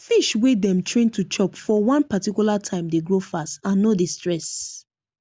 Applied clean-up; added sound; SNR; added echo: none; none; none; none.